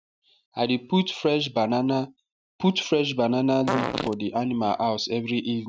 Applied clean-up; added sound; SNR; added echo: neural mask model RNNoise.